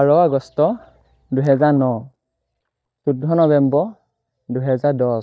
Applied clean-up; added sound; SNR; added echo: neural mask model DeepFilterNet 3.